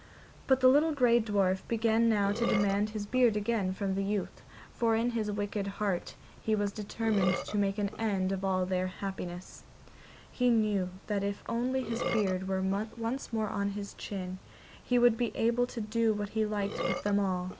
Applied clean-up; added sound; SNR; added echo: none; Burping, eructation; 13 dB; none.